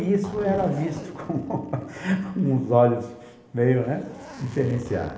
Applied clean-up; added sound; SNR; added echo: none; Zipper (clothing); 16 dB; reverberation time 1.0 s.